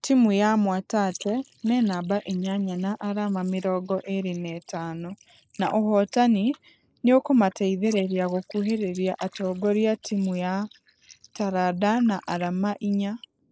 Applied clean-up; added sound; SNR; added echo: neural mask model Resemble Enhance denoiser.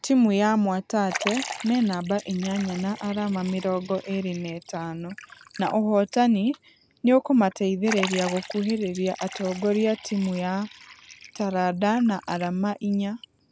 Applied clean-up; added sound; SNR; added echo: none; Liquid; 15 dB; none.